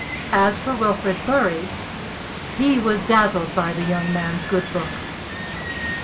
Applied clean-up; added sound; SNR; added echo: none; Water; 6 dB; reverberation time 0.3 s.